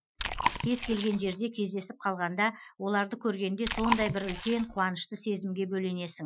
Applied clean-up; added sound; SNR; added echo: classical method Wiener filter.